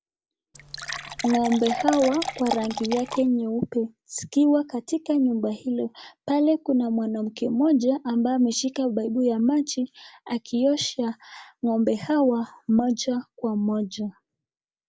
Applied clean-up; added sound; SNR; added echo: none; Fill (with liquid) / Water; 7 dB; none.